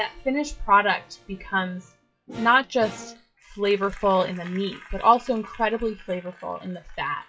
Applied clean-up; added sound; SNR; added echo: classical method WPE with log-MMSE.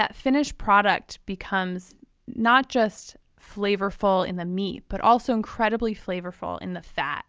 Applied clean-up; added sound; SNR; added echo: none; none; none; none.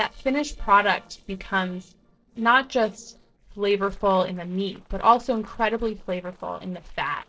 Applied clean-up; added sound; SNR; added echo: neural separator model SepFormer DNS4.